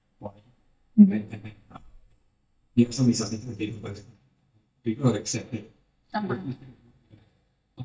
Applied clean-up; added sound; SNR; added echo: neural mask model DeepFilterNet 3.